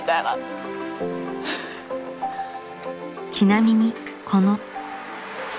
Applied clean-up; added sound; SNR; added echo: none; none; none; none.